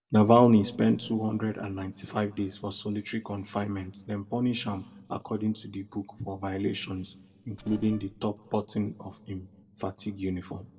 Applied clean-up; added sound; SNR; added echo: neural separator model SepFormer DNS4.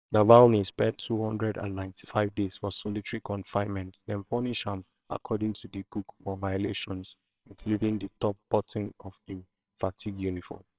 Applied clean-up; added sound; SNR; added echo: neural separator model SepFormer WHAMR!.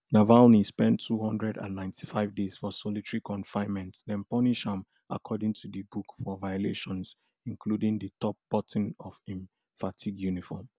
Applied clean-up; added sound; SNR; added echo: none; none; none; none.